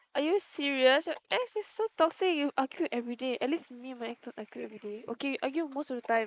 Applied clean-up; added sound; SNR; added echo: neural mask model Resemble Enhance denoiser.